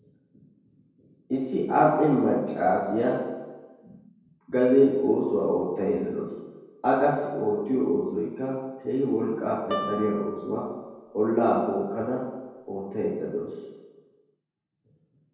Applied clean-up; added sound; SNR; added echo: none; Guitar; 12 dB; reverberation time 1.2 s.